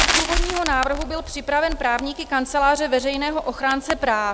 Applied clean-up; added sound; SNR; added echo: none; Crackle; 5 dB; none.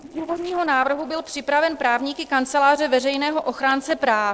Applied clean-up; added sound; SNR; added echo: neural separator model SepFormer DNS4.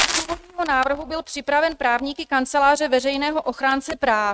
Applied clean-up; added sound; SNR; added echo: neural mask model RNNoise.